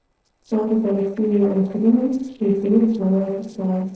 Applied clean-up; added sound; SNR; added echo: neural separator model SepFormer DNS4.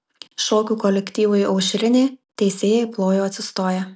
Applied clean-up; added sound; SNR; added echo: none; none; none; none.